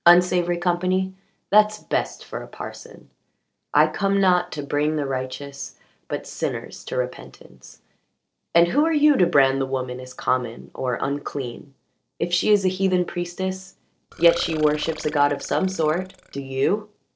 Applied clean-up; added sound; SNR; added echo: neural separator model SepFormer DNS4.